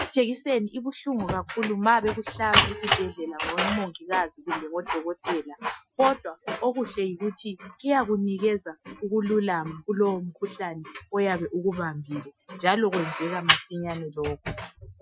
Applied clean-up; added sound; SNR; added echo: classical method Wiener filter.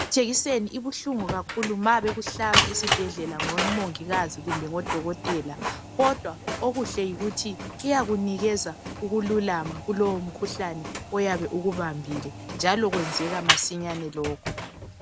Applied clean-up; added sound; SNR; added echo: none; Printer; 4 dB; none.